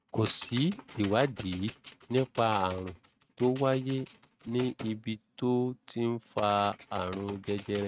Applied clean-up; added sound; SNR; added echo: neural mask model RNNoise.